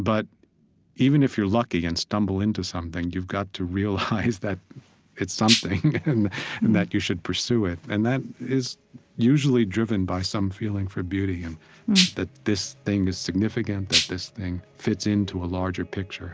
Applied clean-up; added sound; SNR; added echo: none; Rattle (instrument); -2 dB; none.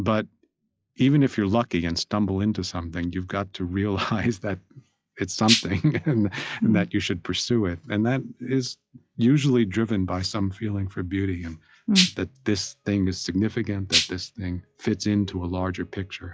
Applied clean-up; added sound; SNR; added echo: classical method log-MMSE.